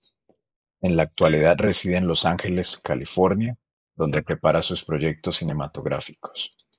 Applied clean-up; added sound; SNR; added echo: neural mask model Resemble Enhance denoiser.